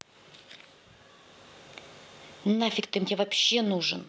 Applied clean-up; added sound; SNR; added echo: none; none; none; none.